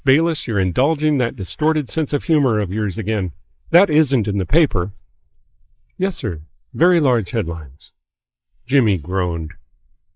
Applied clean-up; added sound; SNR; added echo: neural mask model Resemble Enhance denoiser.